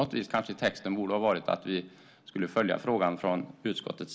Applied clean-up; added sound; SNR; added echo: none; none; none; none.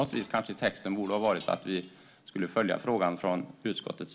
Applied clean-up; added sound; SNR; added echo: none; Chink, clink; 8 dB; none.